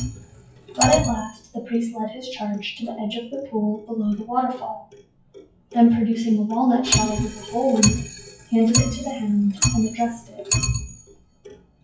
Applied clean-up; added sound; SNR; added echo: classical method WPE with log-MMSE.